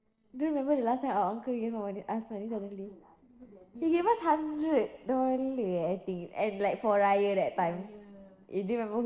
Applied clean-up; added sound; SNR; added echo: neural separator model SepFormer DNS4.